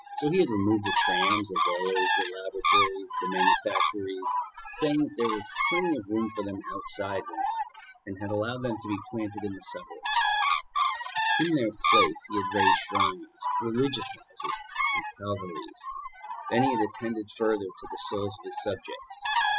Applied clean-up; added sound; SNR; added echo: classical method spectral subtraction.